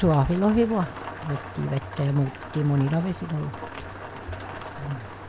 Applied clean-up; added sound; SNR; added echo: none; Rain; 12 dB; none.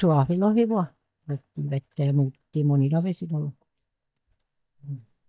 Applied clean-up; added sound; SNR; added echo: neural mask model DeepFilterNet 3.